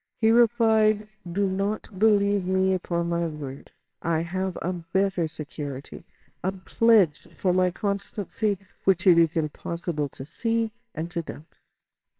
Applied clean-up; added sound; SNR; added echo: neural separator model SepFormer WHAMR!.